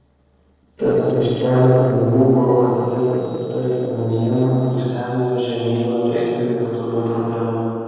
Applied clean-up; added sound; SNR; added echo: neural separator model SepFormer DNS4.